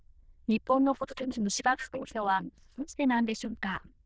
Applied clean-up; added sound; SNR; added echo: neural diffusion model UNIVERSE++.